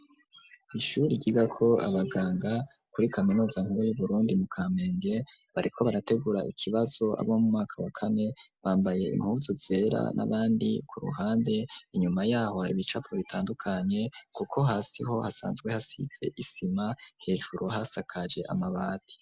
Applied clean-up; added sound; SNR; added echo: none; none; none; none.